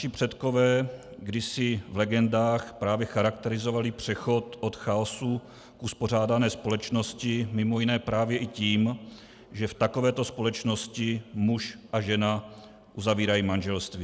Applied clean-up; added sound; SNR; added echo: none; none; none; none.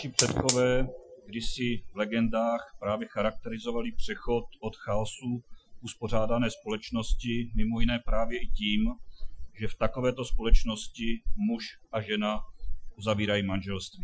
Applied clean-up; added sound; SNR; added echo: classical method Wiener filter.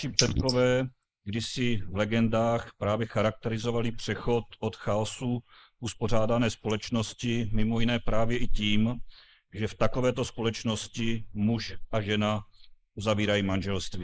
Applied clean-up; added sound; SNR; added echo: neural mask model Resemble Enhance denoiser.